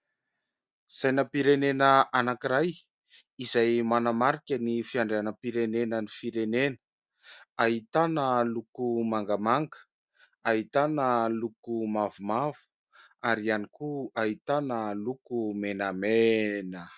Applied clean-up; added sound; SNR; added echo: none; none; none; none.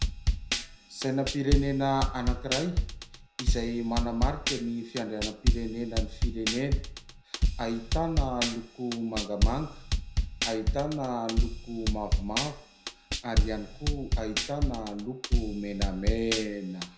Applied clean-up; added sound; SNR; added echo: none; Drum kit; -3 dB; reverberation time 0.4 s.